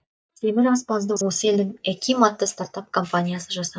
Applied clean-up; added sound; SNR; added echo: neural mask model DeepFilterNet 3.